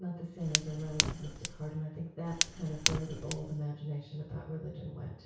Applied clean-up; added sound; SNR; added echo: none; Fire; -2 dB; reverberation time 0.6 s.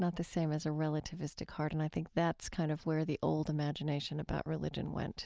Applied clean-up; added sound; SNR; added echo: none; none; none; none.